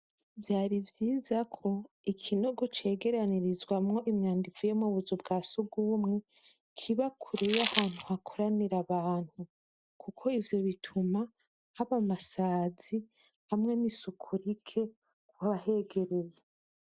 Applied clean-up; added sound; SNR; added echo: none; Crumpling, crinkling; -2 dB; none.